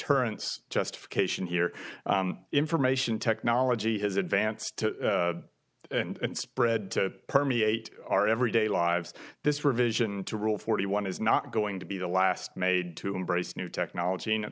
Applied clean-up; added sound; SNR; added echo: none; none; none; none.